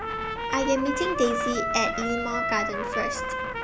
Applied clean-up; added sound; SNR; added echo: none; Trumpet; 1 dB; none.